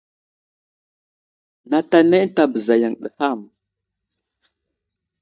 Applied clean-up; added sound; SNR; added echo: neural mask model DeepFilterNet 3.